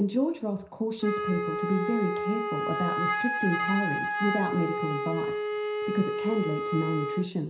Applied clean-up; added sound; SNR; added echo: none; Wind instrument, woodwind instrument; 1 dB; reverberation time 0.5 s.